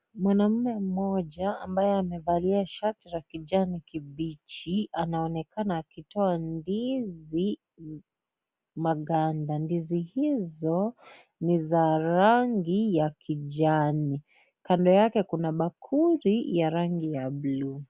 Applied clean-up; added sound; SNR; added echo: none; none; none; none.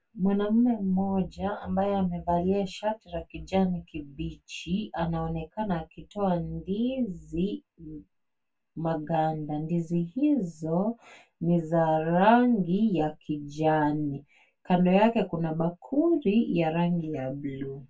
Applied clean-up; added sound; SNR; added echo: none; none; none; reverberation time 0.1 s.